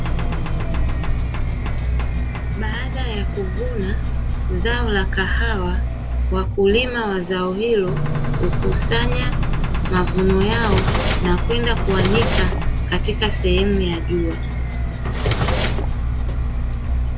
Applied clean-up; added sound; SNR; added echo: none; Engine + Drawer open or close; -4 dB; none.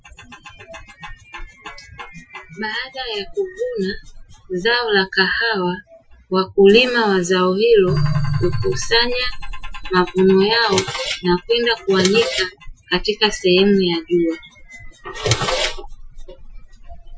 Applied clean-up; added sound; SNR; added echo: classical method Wiener filter.